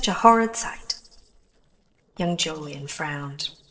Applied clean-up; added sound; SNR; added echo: neural separator model SepFormer DNS4.